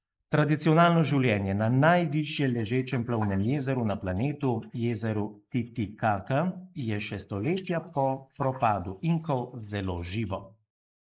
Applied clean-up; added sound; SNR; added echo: neural mask model Resemble Enhance denoiser.